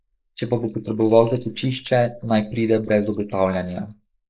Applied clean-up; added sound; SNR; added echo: neural mask model Resemble Enhance denoiser.